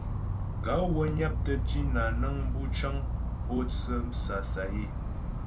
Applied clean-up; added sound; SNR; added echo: none; Insect; -3 dB; reverberation time 0.2 s.